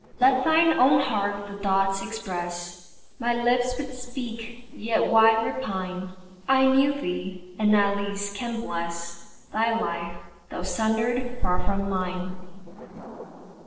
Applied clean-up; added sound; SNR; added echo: neural separator model SepFormer DNS4.